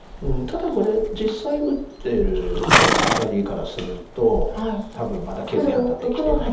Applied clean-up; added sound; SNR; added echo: none; Livestock, farm animals, working animals; 1 dB; reverberation time 0.8 s.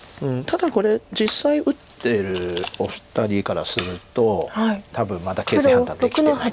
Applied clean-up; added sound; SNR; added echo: none; none; none; none.